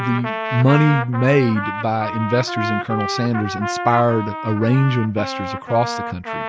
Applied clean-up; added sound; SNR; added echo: none; Trumpet; 7 dB; none.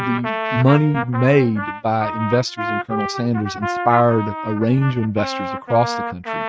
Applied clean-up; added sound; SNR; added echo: neural mask model RNNoise.